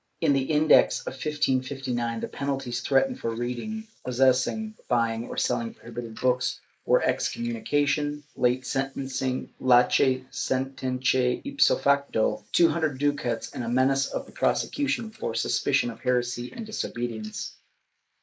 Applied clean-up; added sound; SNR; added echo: neural mask model Resemble Enhance denoiser.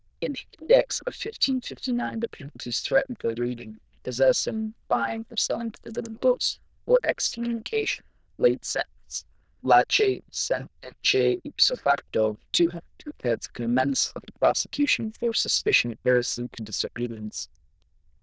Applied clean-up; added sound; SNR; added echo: neural diffusion model UNIVERSE++.